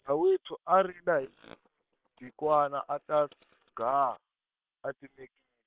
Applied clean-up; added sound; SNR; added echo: neural separator model SepFormer WHAM!.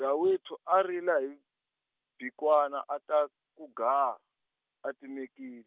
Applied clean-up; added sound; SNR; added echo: none; none; none; none.